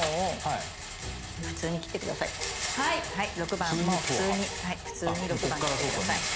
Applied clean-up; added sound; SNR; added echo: none; Rattle; 4 dB; none.